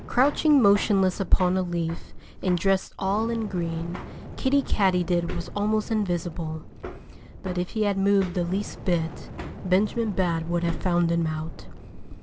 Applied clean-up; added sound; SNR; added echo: none; Fire + Hammer; 14 dB; none.